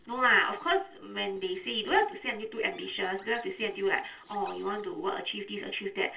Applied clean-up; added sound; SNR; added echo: neural separator model SepFormer DNS4.